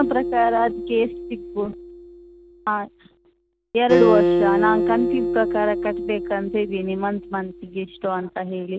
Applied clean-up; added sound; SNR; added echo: none; Acoustic guitar; 1 dB; none.